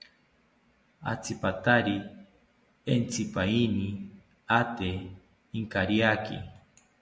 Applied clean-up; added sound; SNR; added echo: none; none; none; none.